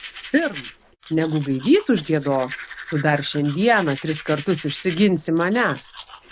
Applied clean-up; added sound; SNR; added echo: none; Domestic sounds, home sounds; 16 dB; none.